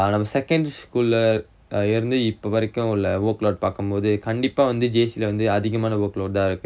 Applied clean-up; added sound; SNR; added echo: none; none; none; none.